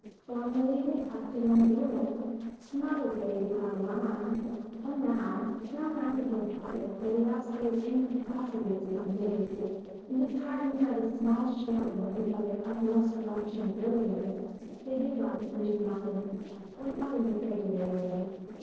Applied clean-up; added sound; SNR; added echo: neural separator model SepFormer DNS4.